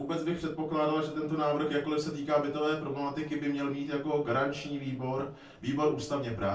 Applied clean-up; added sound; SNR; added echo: neural separator model SepFormer DNS4.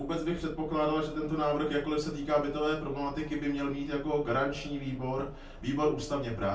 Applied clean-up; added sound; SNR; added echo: none; Bus; 16 dB; reverberation time 0.2 s.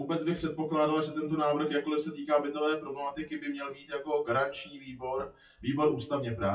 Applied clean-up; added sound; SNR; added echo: classical method WPE with log-MMSE.